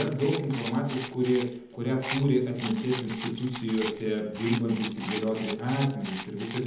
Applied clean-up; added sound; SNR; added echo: none; Rattle; 12 dB; reverberation time 0.8 s.